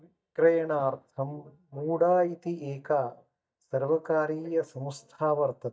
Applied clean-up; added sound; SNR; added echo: neural mask model DeepFilterNet 3.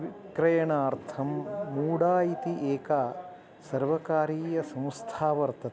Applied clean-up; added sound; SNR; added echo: none; none; none; none.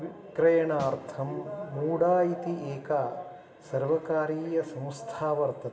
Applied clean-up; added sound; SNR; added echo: none; Snare drum; 17 dB; reverberation time 0.9 s.